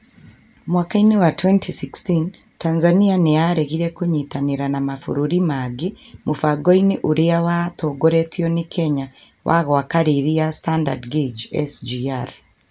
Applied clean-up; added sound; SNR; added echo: none; none; none; none.